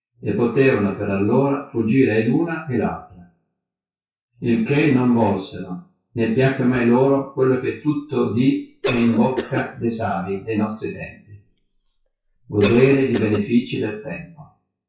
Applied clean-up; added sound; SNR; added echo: classical method WPE with log-MMSE.